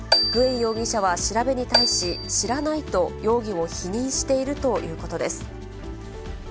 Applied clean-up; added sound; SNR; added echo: none; Marimba, xylophone; 1 dB; none.